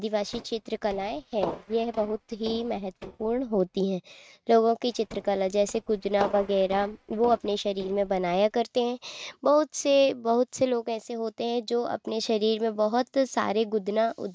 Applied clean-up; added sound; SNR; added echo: neural mask model RNNoise.